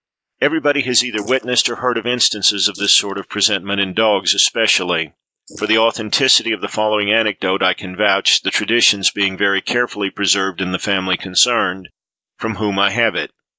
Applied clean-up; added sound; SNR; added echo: neural mask model Resemble Enhance denoiser.